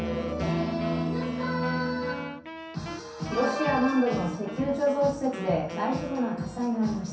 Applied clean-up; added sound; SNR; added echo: none; Wind instrument, woodwind instrument; 13 dB; reverberation time 0.6 s.